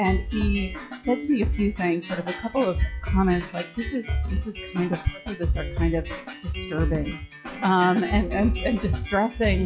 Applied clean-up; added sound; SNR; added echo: classical method log-MMSE.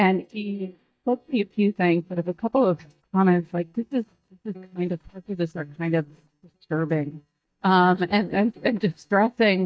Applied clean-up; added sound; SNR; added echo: neural mask model DeepFilterNet 3.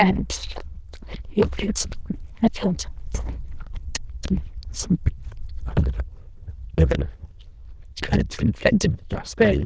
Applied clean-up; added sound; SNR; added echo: neural diffusion model UNIVERSE++.